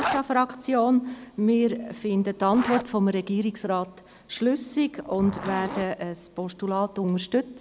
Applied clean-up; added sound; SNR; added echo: none; Zipper (clothing); 13 dB; none.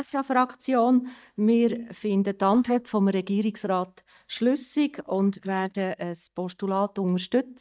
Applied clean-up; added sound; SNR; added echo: neural mask model DeepFilterNet 3.